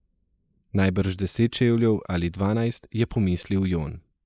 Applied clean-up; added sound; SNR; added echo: neural mask model Resemble Enhance denoiser.